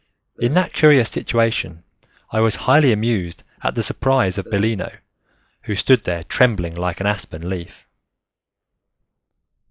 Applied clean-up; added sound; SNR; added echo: neural mask model Resemble Enhance denoiser.